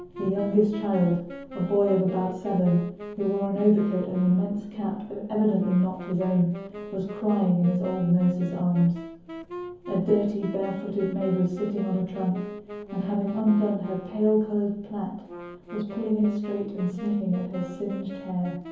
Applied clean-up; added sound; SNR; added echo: none; Wind instrument, woodwind instrument; 14 dB; reverberation time 0.7 s.